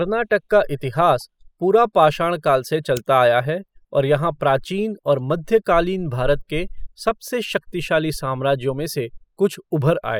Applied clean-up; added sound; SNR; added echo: classical method spectral subtraction.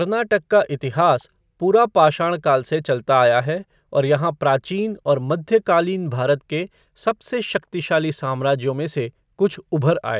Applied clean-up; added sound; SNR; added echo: none; none; none; none.